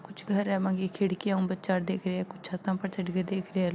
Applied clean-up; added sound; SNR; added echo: none; none; none; none.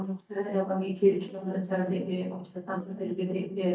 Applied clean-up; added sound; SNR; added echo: neural mask model DeepFilterNet 3.